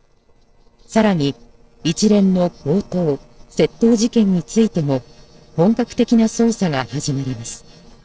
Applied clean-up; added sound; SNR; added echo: neural separator model SepFormer DNS4.